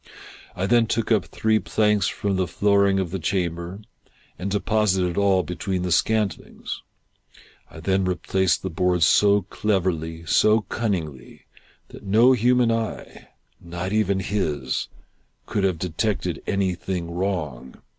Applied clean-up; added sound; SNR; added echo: none; none; none; none.